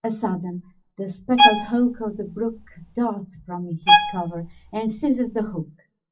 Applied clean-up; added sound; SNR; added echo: none; Bowed string instrument; -4 dB; reverberation time 0.4 s.